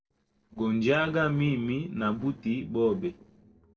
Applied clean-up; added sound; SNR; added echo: neural separator model SepFormer DNS4.